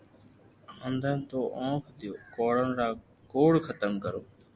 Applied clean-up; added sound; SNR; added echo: none; none; none; none.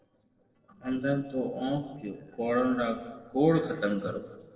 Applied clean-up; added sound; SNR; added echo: neural separator model SepFormer DNS4.